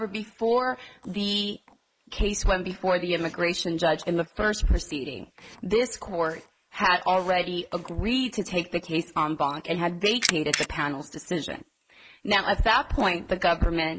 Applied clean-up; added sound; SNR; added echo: neural mask model Resemble Enhance denoiser.